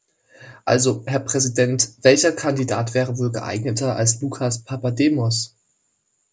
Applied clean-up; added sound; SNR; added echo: none; none; none; none.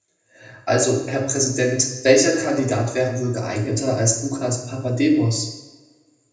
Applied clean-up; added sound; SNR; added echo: none; none; none; reverberation time 0.8 s.